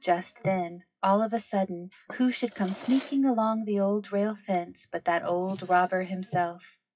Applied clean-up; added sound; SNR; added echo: classical method WPE with log-MMSE.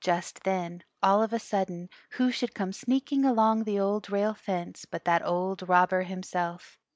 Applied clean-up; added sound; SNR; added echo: none; none; none; none.